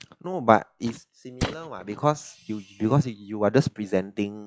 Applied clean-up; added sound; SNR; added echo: classical method log-MMSE.